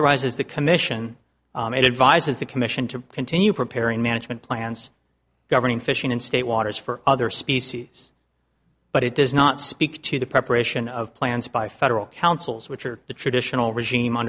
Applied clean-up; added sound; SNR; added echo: none; none; none; none.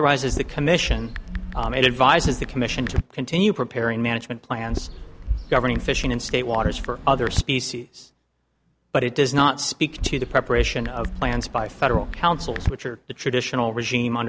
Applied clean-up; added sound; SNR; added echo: none; Chatter / Chirp, tweet / Car passing by / Typing; 6 dB; none.